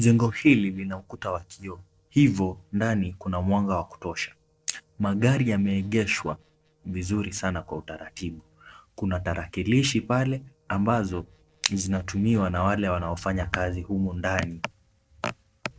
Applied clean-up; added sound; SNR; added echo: neural separator model SepFormer DNS4.